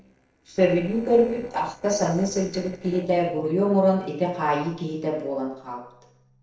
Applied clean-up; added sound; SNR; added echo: neural separator model SepFormer DNS4.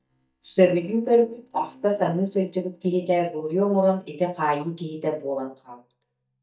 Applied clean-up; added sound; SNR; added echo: neural mask model DeepFilterNet 3.